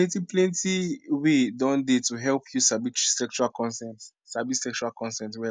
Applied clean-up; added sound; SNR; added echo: none; none; none; none.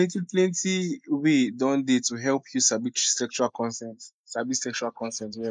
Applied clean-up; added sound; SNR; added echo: neural mask model Resemble Enhance denoiser.